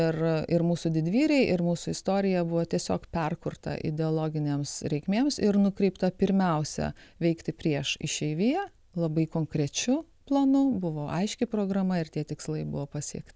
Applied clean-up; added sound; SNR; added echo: none; none; none; none.